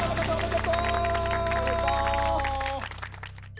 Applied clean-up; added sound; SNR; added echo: none; none; none; none.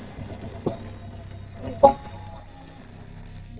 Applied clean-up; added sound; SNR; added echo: neural mask model DeepFilterNet 3.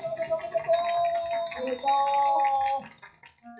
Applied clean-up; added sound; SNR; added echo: classical method WPE with log-MMSE.